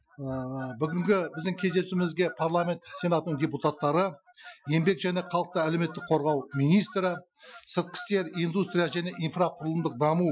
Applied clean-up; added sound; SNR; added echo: classical method Wiener filter.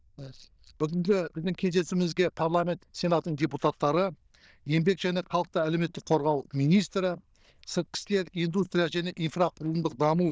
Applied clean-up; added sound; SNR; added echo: neural diffusion model UNIVERSE++.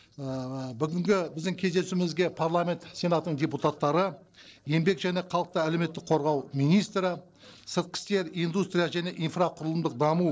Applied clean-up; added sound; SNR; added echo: neural separator model SepFormer DNS4.